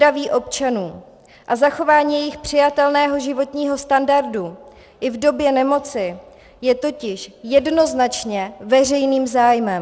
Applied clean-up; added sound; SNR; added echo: none; none; none; none.